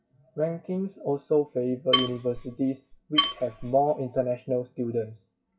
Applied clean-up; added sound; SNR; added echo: classical method WPE with log-MMSE.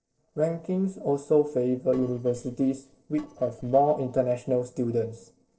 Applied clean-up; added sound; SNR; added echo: neural separator model SepFormer DNS4.